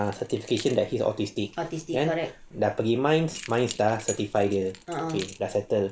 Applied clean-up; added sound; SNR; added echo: none; Keys jangling; 17 dB; none.